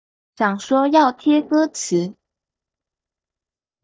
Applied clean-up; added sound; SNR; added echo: neural mask model DeepFilterNet 3.